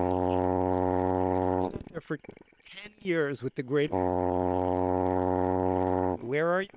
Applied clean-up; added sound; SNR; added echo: neural separator model SepFormer WHAM!.